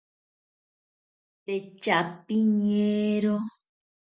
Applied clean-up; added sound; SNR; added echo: none; none; none; none.